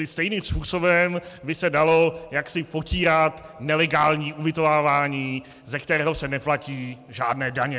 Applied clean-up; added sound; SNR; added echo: none; none; none; none.